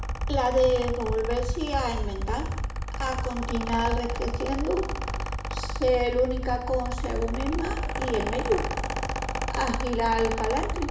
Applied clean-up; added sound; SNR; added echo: none; Mechanical fan; 1 dB; reverberation time 0.8 s.